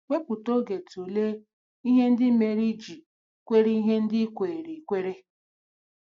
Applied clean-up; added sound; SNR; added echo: none; none; none; none.